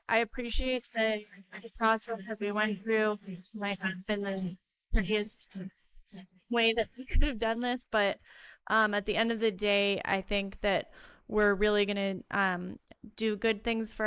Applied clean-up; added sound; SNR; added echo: neural mask model Resemble Enhance denoiser.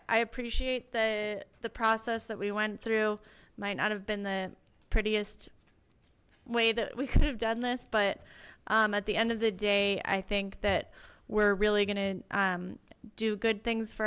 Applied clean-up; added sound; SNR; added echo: none; none; none; none.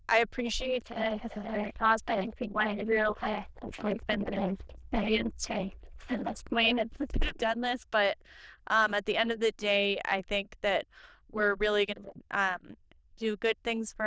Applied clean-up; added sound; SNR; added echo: neural diffusion model UNIVERSE++.